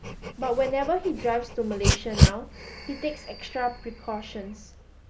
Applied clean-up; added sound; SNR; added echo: none; Dog; -2 dB; none.